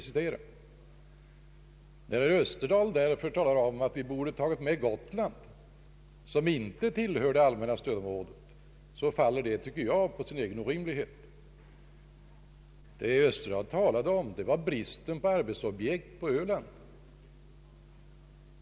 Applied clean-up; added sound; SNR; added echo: none; none; none; none.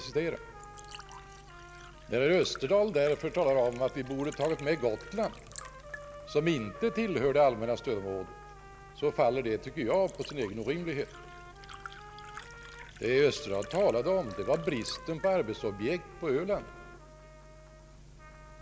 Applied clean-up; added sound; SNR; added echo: none; Liquid + Trumpet; 17 dB; none.